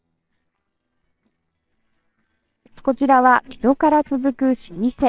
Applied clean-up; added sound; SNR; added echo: neural separator model SepFormer WHAMR!.